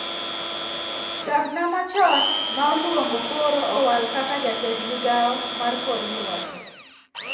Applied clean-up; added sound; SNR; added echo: none; Domestic sounds, home sounds; 4 dB; reverberation time 0.7 s.